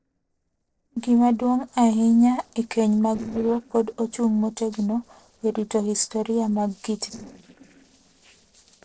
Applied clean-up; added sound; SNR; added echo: neural separator model SepFormer DNS4.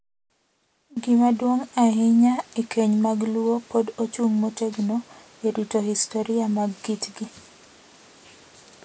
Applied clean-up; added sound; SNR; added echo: none; none; none; none.